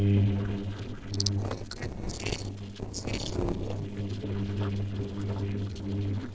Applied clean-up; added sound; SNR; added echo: neural separator model SepFormer DNS4.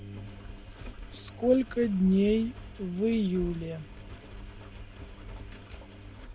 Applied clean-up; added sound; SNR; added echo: none; Engine; 12 dB; none.